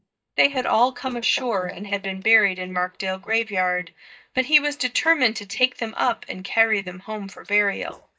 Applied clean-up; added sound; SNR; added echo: neural mask model DeepFilterNet 3.